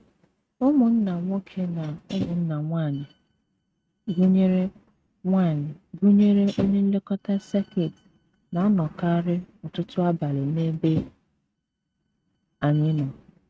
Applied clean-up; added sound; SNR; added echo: neural mask model RNNoise.